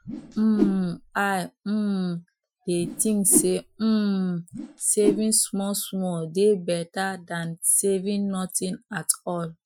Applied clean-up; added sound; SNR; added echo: classical method Wiener filter.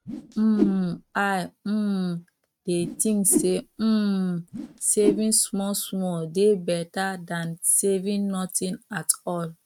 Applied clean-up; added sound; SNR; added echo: neural mask model RNNoise.